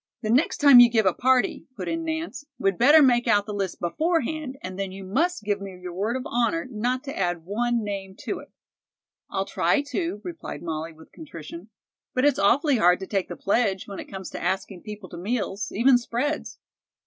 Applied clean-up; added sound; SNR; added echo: none; none; none; none.